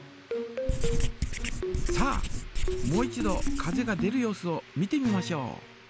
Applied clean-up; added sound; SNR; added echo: none; Writing; -2 dB; none.